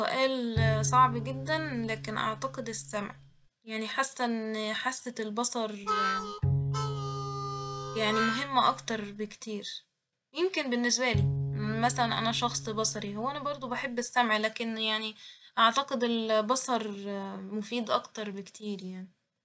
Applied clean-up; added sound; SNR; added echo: none; Bowed string instrument + Harmonica; 3 dB; none.